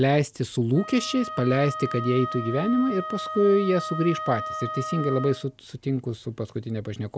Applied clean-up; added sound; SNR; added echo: none; Wind instrument, woodwind instrument; 10 dB; none.